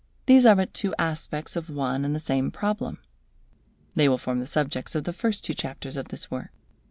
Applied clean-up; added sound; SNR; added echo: none; none; none; none.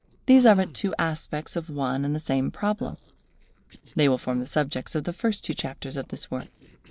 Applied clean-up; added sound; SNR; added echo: neural separator model SepFormer DNS4.